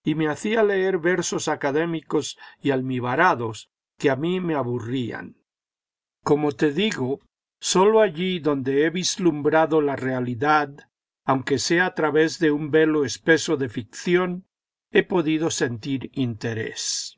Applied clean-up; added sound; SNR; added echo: none; none; none; none.